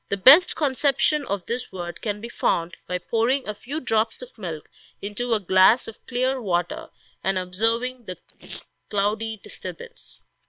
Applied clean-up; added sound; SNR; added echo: neural separator model SepFormer WHAM!.